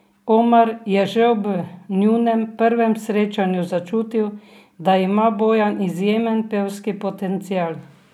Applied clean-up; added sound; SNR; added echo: none; none; none; none.